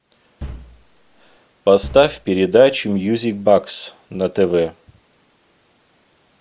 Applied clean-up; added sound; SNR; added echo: none; Bass drum; 16 dB; none.